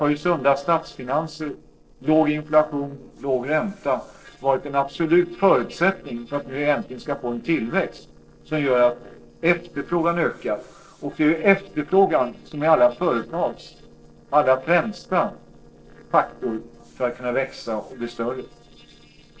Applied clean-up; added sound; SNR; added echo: neural separator model SepFormer DNS4.